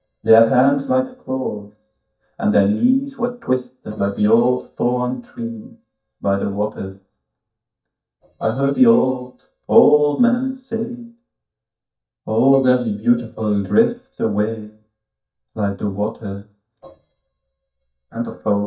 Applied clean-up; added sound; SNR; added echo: neural mask model DeepFilterNet 3.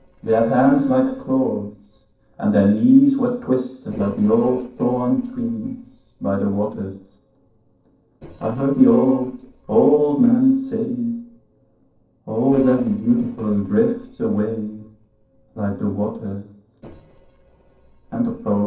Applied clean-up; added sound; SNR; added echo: neural separator model SepFormer DNS4.